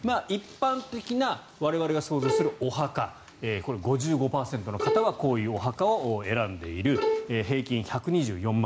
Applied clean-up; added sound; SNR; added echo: none; Bowed string instrument; 3 dB; none.